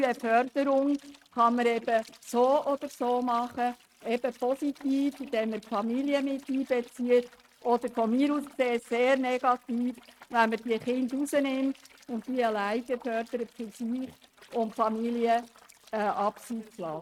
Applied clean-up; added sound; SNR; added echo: neural mask model RNNoise.